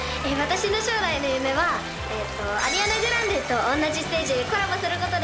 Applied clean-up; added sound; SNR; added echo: none; Stream; 11 dB; none.